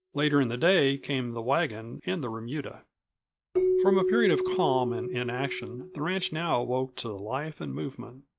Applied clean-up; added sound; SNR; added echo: neural mask model DeepFilterNet 3.